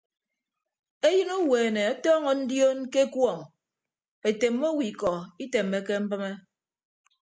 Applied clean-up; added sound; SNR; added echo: none; none; none; none.